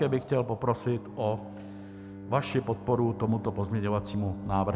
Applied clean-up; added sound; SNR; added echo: none; Bowed string instrument; 13 dB; none.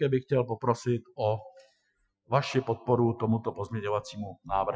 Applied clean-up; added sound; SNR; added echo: classical method Wiener filter.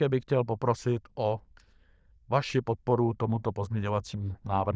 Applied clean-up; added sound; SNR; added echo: neural diffusion model UNIVERSE++.